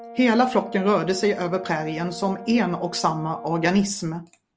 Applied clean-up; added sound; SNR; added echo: none; Brass instrument; 16 dB; none.